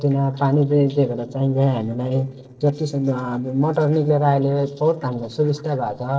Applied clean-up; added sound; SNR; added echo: neural separator model SepFormer DNS4.